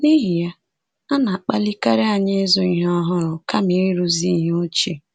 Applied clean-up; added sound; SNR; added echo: none; none; none; none.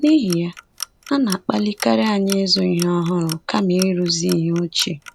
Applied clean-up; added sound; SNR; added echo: none; Clock; 15 dB; none.